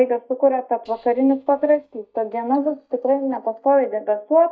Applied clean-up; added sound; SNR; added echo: neural mask model DeepFilterNet 3.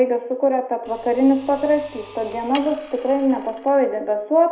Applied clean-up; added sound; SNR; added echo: none; Sawing; 18 dB; reverberation time 0.5 s.